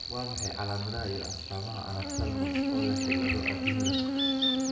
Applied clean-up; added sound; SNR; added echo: none; Buzz; -5 dB; reverberation time 0.8 s.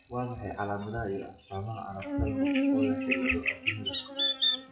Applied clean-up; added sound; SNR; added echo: classical method WPE with log-MMSE.